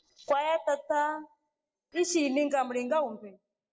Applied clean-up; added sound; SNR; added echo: neural separator model SepFormer DNS4.